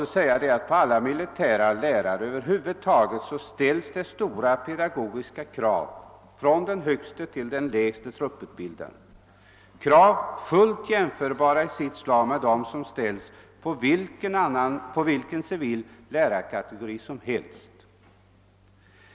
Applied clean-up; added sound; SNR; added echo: none; none; none; none.